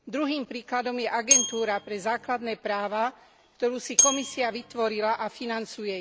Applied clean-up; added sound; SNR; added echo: none; Bell; -2 dB; none.